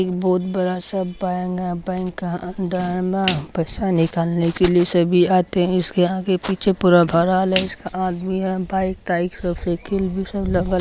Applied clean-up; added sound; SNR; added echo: none; Splash, splatter; 16 dB; none.